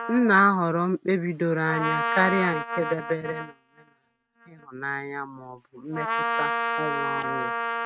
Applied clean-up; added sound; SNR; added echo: neural mask model RNNoise.